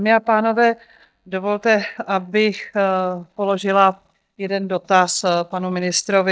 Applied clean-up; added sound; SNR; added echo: neural mask model DeepFilterNet 3.